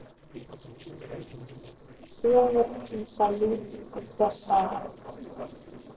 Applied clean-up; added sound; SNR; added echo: neural separator model SepFormer DNS4.